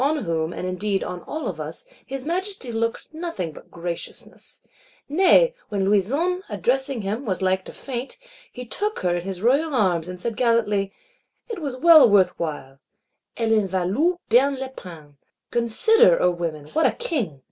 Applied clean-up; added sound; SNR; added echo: none; none; none; none.